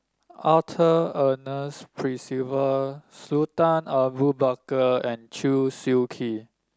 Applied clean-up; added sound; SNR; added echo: none; none; none; none.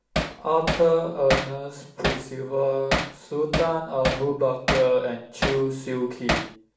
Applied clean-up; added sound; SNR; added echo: none; Hammer; 4 dB; reverberation time 0.6 s.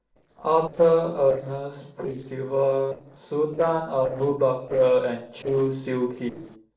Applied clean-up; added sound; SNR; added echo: neural separator model SepFormer DNS4.